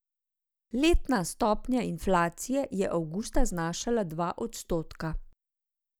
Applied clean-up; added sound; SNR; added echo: none; none; none; none.